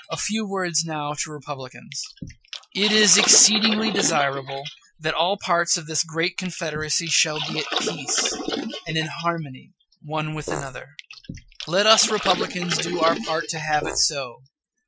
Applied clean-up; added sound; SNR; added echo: classical method Wiener filter.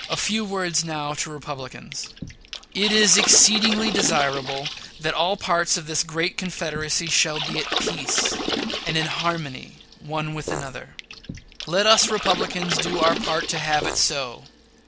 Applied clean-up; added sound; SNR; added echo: none; Water / Splash, splatter + Fart; 7 dB; none.